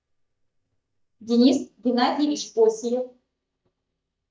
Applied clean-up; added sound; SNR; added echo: neural mask model DeepFilterNet 3.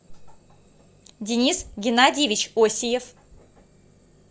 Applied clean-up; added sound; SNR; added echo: none; none; none; none.